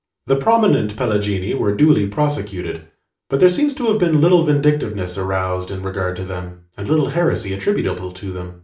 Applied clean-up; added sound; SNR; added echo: none; none; none; reverberation time 0.3 s.